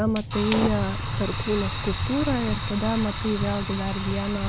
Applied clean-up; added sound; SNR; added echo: none; Fire; 2 dB; none.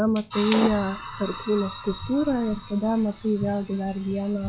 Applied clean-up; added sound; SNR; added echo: classical method log-MMSE.